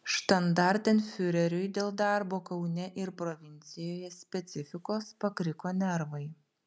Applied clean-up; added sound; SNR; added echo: none; none; none; none.